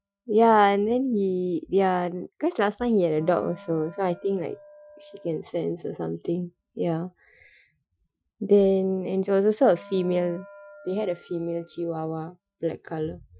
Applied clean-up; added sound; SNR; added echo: classical method Wiener filter.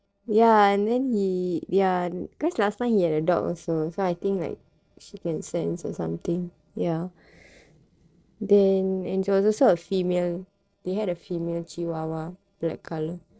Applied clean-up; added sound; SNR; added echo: neural separator model SepFormer DNS4.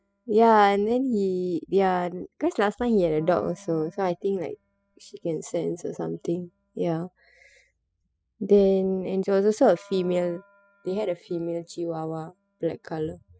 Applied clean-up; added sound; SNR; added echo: classical method spectral subtraction.